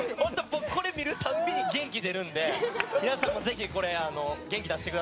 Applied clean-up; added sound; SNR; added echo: none; none; none; none.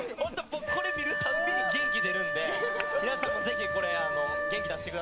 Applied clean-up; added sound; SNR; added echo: none; Wind instrument, woodwind instrument; -2 dB; none.